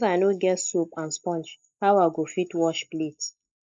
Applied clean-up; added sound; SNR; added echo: neural mask model Resemble Enhance denoiser.